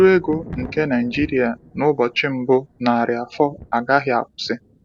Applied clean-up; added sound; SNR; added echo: none; Thunder; 18 dB; none.